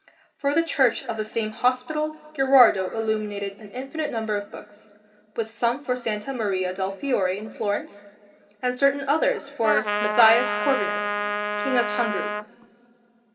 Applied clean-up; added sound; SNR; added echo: none; Trumpet; 2 dB; reverberation time 2.4 s.